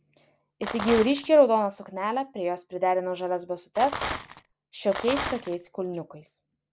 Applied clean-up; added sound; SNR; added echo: none; Rattle; 7 dB; none.